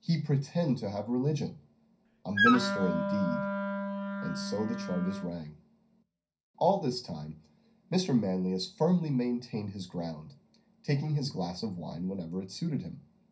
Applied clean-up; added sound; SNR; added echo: none; Wind instrument, woodwind instrument; 0 dB; reverberation time 0.4 s.